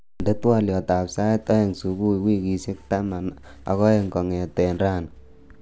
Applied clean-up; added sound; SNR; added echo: none; none; none; none.